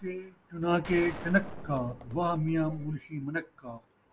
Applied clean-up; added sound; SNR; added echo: none; Gunshot, gunfire; 12 dB; none.